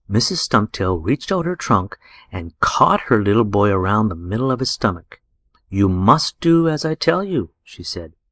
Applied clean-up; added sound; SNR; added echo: neural mask model Resemble Enhance denoiser.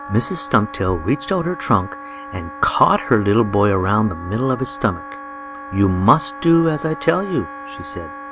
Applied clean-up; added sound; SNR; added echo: none; Wind instrument, woodwind instrument; 14 dB; none.